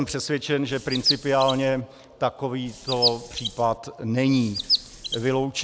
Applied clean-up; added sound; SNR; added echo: none; Chirp, tweet; 4 dB; none.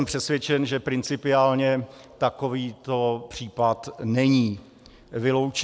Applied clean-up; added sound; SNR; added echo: none; none; none; none.